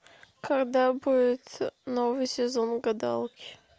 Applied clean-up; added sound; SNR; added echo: none; none; none; none.